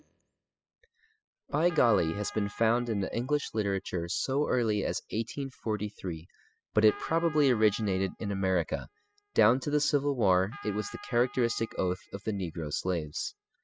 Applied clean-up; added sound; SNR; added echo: classical method spectral subtraction.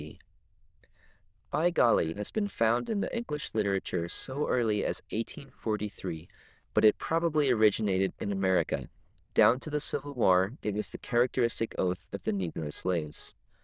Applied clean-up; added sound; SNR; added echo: neural diffusion model UNIVERSE++.